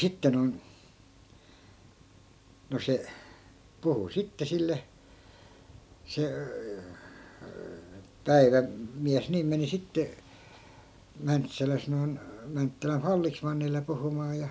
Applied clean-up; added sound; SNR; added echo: none; none; none; none.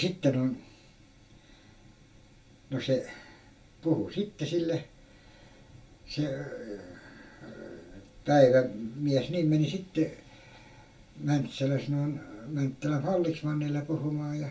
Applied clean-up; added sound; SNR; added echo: none; none; none; reverberation time 0.2 s.